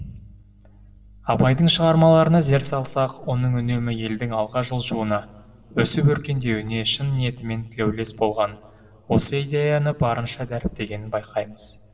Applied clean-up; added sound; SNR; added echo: none; none; none; reverberation time 1.6 s.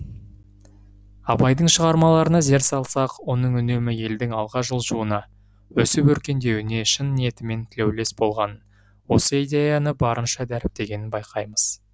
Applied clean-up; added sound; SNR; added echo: none; none; none; none.